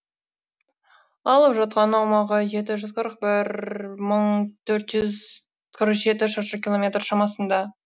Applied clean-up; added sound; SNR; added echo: none; none; none; none.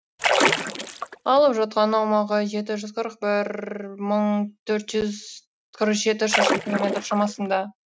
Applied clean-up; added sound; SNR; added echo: neural mask model RNNoise.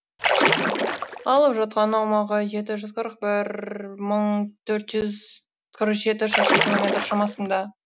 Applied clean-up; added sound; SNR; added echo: none; Splash, splatter; -2 dB; none.